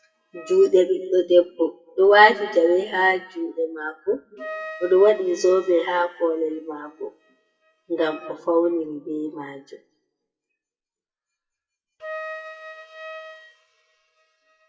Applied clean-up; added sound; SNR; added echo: classical method WPE with log-MMSE.